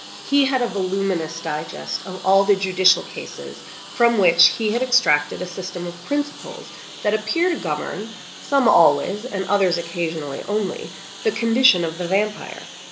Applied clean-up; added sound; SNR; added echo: none; Engine; 16 dB; none.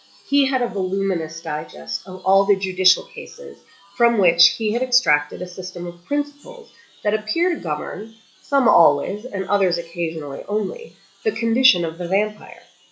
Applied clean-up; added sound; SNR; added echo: classical method log-MMSE.